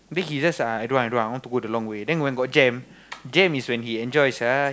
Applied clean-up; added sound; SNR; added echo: none; none; none; none.